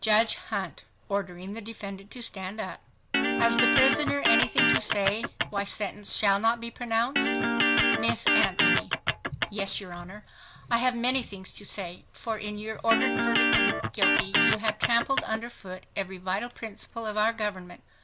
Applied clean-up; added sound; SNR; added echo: none; Electric guitar; -4 dB; none.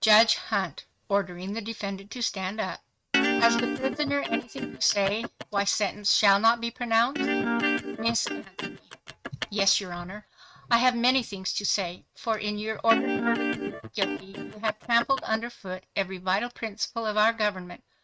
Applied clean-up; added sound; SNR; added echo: neural mask model RNNoise.